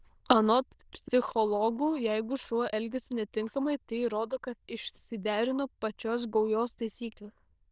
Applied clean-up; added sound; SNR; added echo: neural diffusion model UNIVERSE++.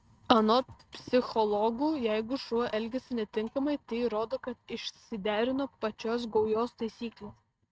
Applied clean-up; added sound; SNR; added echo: neural mask model RNNoise.